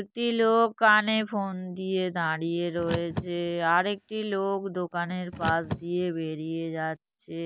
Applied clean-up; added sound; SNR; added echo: none; Car; 13 dB; none.